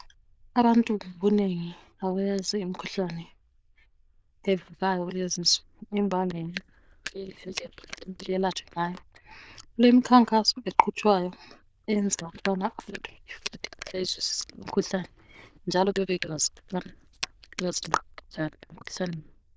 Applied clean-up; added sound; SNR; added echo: neural diffusion model UNIVERSE++.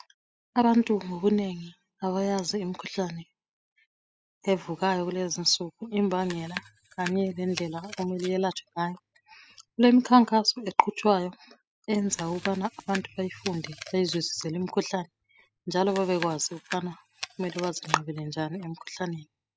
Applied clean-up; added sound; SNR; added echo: classical method spectral subtraction.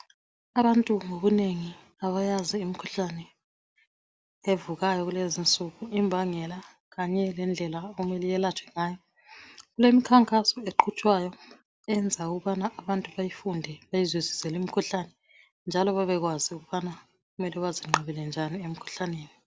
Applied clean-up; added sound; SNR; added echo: none; none; none; none.